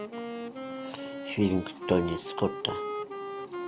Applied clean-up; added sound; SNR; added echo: none; Wind instrument, woodwind instrument; 5 dB; none.